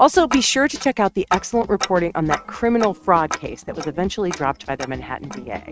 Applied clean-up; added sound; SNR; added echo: neural mask model RNNoise.